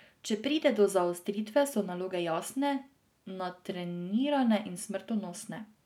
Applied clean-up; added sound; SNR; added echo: none; none; none; none.